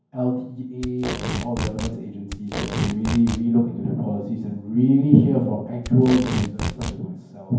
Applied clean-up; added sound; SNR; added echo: none; Packing tape, duct tape; 7 dB; reverberation time 0.9 s.